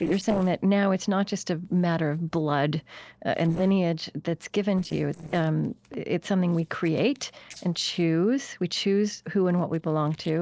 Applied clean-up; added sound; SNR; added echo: neural separator model SepFormer DNS4.